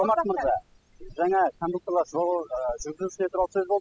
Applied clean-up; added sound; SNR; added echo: classical method spectral subtraction.